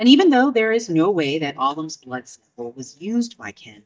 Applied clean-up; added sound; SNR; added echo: neural mask model DeepFilterNet 3.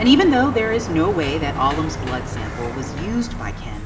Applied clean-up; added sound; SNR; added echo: none; Sliding door; 7 dB; reverberation time 2.4 s.